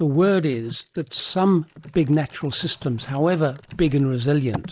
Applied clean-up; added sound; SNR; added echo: neural mask model Resemble Enhance denoiser.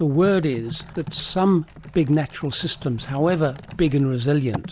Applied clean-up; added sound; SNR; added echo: none; Typing; 16 dB; none.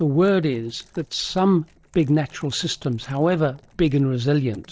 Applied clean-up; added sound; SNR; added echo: neural separator model SepFormer DNS4.